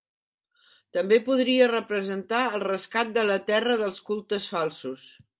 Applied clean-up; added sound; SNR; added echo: none; none; none; none.